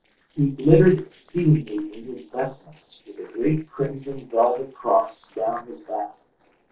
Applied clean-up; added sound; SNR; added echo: neural separator model SepFormer DNS4.